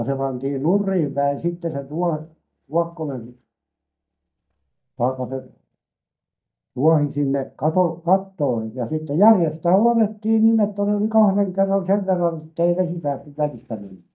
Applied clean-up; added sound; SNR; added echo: neural mask model DeepFilterNet 3.